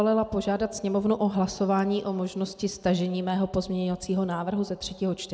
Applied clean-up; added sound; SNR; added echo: none; none; none; none.